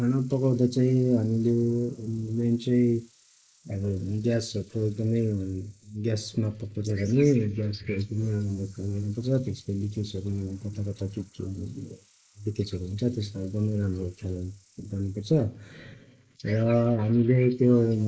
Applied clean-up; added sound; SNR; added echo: neural mask model Resemble Enhance denoiser.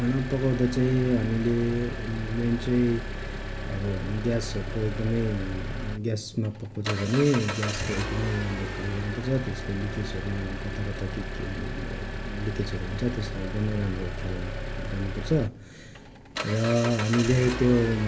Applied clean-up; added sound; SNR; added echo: none; Engine; 5 dB; none.